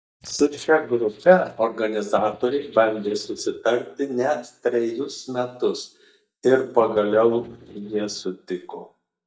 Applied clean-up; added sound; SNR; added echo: neural mask model DeepFilterNet 3.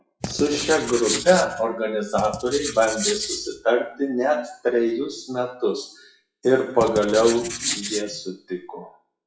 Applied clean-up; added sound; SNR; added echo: classical method WPE with log-MMSE.